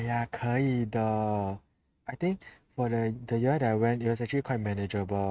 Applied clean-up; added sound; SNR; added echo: neural mask model RNNoise.